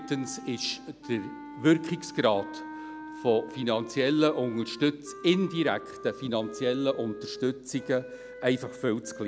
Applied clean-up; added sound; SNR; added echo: none; Wind instrument, woodwind instrument; 14 dB; none.